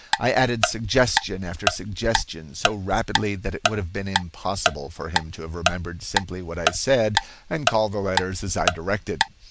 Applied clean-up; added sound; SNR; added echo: none; Tick-tock; 2 dB; none.